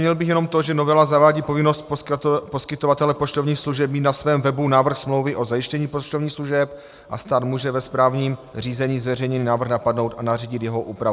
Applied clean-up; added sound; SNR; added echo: none; none; none; none.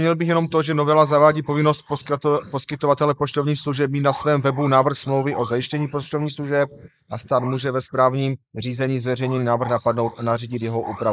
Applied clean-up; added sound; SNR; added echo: neural mask model Resemble Enhance denoiser.